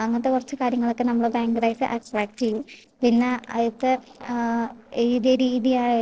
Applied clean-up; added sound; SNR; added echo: neural separator model SepFormer DNS4.